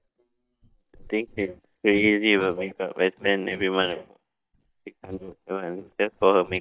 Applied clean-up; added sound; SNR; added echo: neural mask model DeepFilterNet 3.